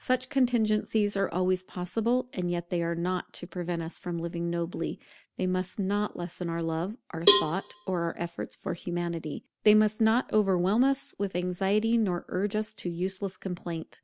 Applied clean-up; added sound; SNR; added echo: none; Cowbell; 2 dB; none.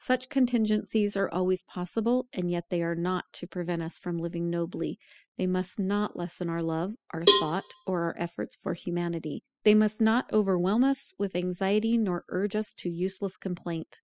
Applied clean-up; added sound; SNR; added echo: classical method spectral subtraction.